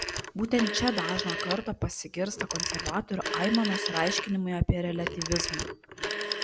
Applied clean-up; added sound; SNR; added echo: none; Telephone; 4 dB; none.